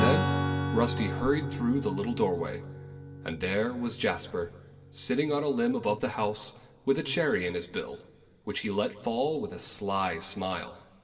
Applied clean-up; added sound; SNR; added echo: none; Strum; 6 dB; reverberation time 1.6 s.